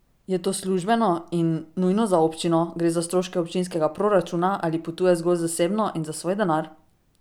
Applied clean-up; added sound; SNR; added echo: none; none; none; none.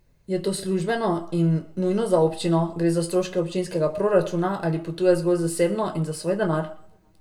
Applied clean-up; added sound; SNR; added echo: none; none; none; reverberation time 0.5 s.